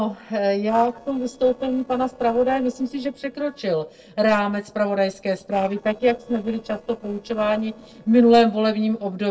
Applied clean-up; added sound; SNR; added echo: neural separator model SepFormer DNS4.